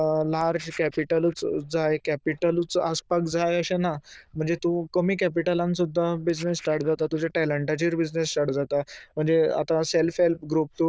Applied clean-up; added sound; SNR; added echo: neural diffusion model UNIVERSE++.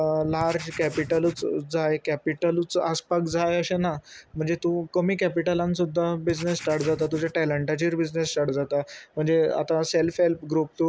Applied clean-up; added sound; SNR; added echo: none; Writing; 14 dB; none.